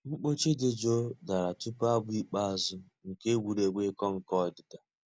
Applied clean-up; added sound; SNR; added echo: none; none; none; none.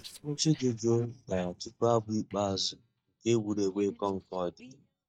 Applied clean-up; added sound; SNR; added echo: neural mask model DeepFilterNet 3.